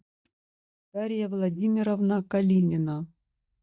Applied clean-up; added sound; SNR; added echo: neural mask model DeepFilterNet 3.